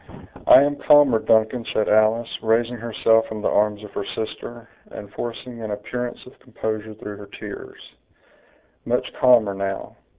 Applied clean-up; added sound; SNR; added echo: none; none; none; none.